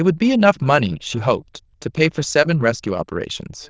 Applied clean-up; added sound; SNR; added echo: neural diffusion model UNIVERSE++.